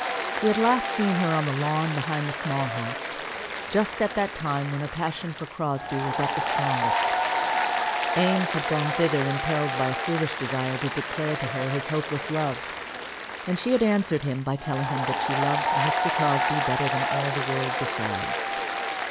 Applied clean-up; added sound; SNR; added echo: none; Applause; 1 dB; none.